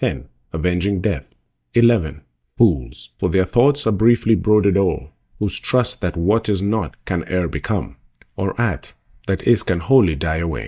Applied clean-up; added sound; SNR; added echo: neural mask model DeepFilterNet 3.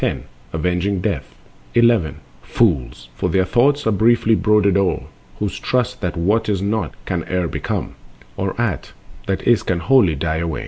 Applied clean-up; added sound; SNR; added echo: none; none; none; none.